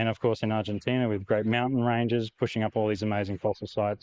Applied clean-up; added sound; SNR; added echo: neural mask model Resemble Enhance denoiser.